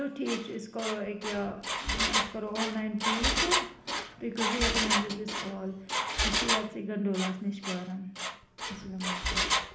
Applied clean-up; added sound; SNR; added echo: none; Engine; -3 dB; reverberation time 1.0 s.